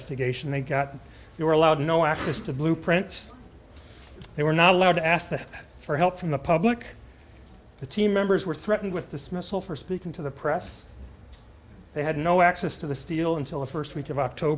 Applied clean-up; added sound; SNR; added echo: none; none; none; none.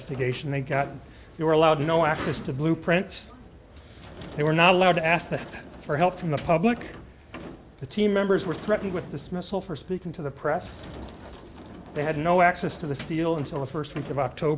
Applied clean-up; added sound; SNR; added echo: none; Sliding door / Slam; 18 dB; none.